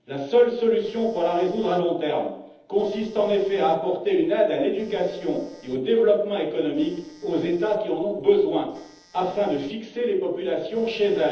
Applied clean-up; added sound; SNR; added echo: neural separator model SepFormer DNS4.